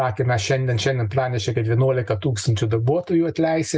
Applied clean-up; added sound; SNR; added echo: none; none; none; none.